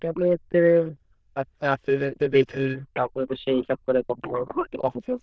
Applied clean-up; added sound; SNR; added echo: neural diffusion model UNIVERSE++.